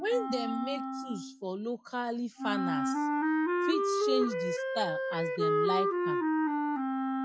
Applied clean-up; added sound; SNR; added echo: classical method log-MMSE.